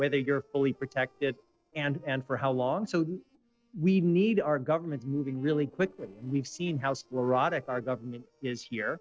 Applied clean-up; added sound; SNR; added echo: neural separator model SepFormer DNS4.